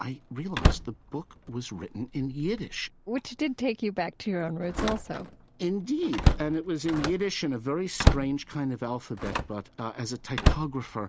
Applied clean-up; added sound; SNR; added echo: none; Slam; -1 dB; none.